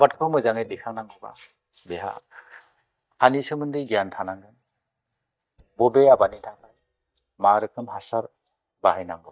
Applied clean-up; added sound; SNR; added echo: neural mask model DeepFilterNet 3.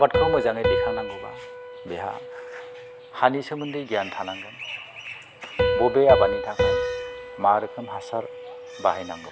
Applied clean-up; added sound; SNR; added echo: none; Piano; 2 dB; none.